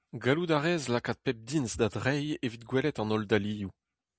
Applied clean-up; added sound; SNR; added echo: none; none; none; none.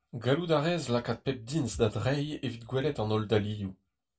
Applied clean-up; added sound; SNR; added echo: none; none; none; reverberation time 0.2 s.